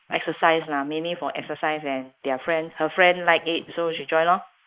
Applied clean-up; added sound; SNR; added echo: neural mask model Resemble Enhance denoiser.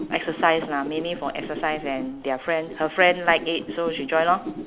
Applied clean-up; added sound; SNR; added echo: none; Whoosh, swoosh, swish; 12 dB; none.